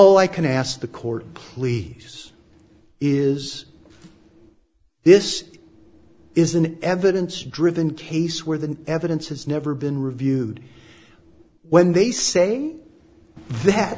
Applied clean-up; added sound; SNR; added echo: none; none; none; none.